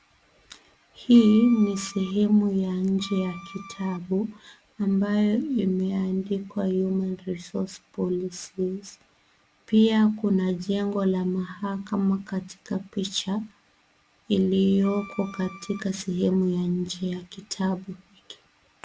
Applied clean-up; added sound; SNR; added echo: none; Bowed string instrument; 18 dB; none.